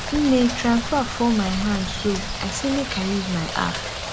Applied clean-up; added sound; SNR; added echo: none; Bird + Rain; 6 dB; none.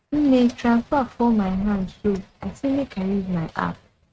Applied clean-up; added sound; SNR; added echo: neural mask model RNNoise.